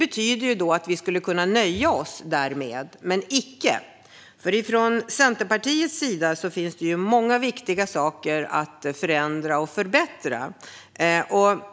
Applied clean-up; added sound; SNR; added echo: none; none; none; none.